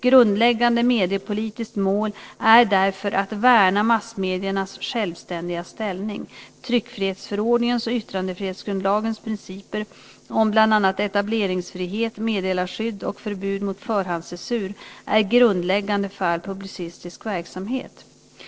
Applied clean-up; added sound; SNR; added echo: neural separator model SepFormer DNS4.